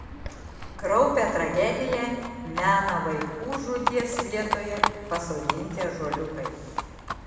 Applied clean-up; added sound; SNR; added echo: none; Livestock, farm animals, working animals; 6 dB; reverberation time 1.5 s.